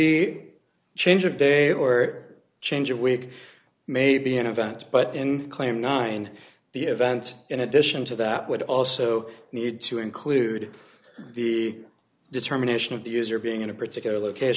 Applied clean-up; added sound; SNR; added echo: none; none; none; none.